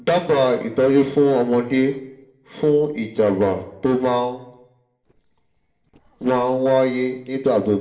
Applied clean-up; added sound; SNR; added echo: neural separator model SepFormer DNS4.